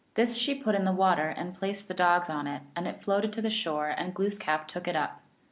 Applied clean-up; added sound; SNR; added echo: none; none; none; none.